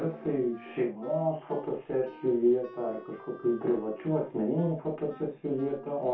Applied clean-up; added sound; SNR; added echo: none; Wind instrument, woodwind instrument; 20 dB; reverberation time 0.2 s.